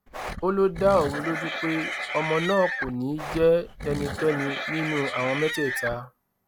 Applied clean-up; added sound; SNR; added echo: none; Livestock, farm animals, working animals; 6 dB; none.